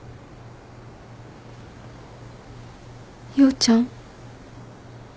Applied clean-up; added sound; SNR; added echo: none; none; none; none.